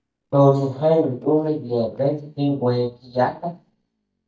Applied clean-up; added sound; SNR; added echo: neural mask model DeepFilterNet 3.